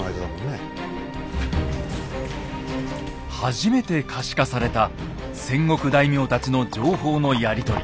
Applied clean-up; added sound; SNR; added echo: none; Sliding door; 16 dB; none.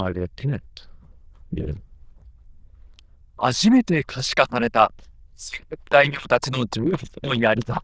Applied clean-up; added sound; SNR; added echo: neural diffusion model UNIVERSE++.